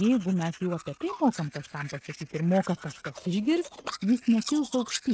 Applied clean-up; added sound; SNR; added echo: neural mask model RNNoise.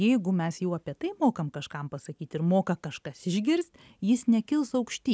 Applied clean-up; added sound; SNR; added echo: none; none; none; none.